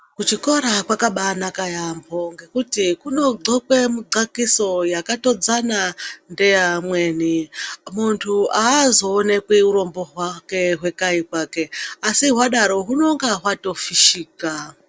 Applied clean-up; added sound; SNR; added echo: none; none; none; none.